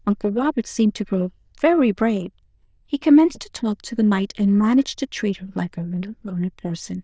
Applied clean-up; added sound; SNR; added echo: neural diffusion model UNIVERSE++.